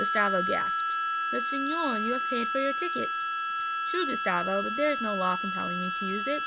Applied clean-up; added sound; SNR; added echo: none; Harmonica; -2 dB; none.